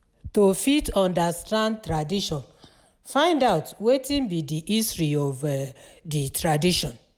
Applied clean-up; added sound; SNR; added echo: none; none; none; none.